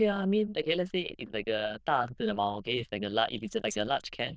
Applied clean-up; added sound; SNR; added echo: neural diffusion model UNIVERSE++.